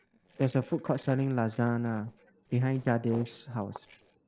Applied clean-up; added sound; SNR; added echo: neural separator model SepFormer DNS4.